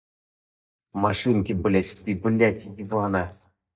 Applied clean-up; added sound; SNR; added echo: neural mask model DeepFilterNet 3.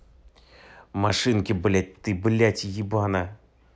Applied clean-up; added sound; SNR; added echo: none; none; none; none.